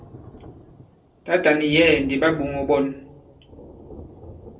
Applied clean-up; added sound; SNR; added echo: none; Thunder; 18 dB; reverberation time 0.2 s.